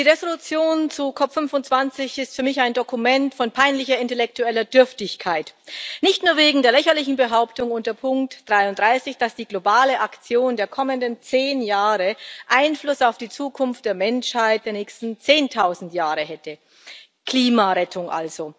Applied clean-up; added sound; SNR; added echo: none; none; none; none.